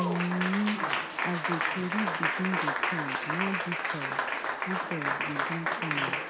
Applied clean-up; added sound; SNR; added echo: none; Applause; -3 dB; none.